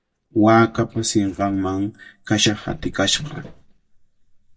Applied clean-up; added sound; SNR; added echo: neural mask model DeepFilterNet 3.